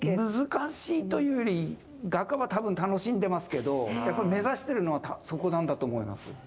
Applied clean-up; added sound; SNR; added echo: none; none; none; none.